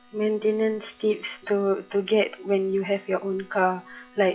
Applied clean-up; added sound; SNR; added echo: classical method log-MMSE.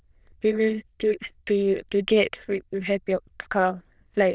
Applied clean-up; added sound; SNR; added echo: neural diffusion model UNIVERSE++.